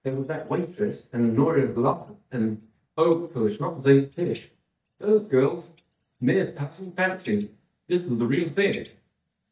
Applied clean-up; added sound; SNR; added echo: neural mask model DeepFilterNet 3.